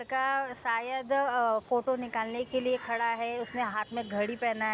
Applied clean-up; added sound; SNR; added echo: none; none; none; none.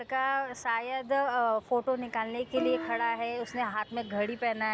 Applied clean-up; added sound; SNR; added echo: none; Plucked string instrument; 9 dB; none.